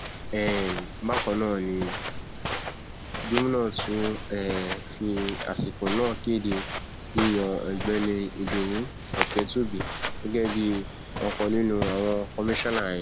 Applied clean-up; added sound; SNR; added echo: none; Walk, footsteps; 5 dB; none.